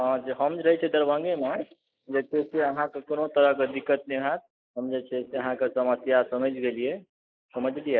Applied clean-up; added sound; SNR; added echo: neural mask model Resemble Enhance denoiser.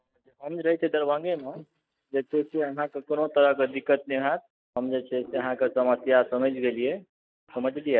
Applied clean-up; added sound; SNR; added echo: neural mask model DeepFilterNet 3.